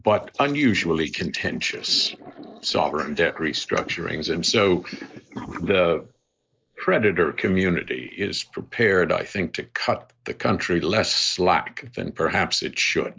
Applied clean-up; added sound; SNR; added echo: neural mask model Resemble Enhance denoiser.